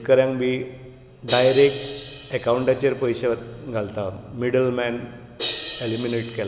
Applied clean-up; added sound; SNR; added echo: none; Crash cymbal; 15 dB; none.